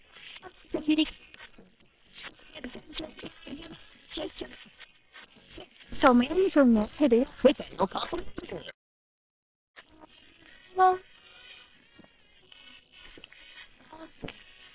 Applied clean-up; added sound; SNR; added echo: neural separator model SepFormer WHAM!.